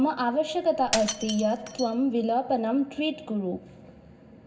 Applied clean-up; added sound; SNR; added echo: none; Shatter; 11 dB; reverberation time 0.4 s.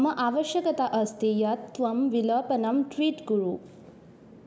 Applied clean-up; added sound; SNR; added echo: none; none; none; none.